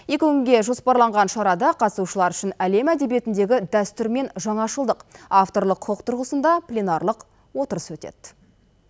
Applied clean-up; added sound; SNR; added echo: none; none; none; none.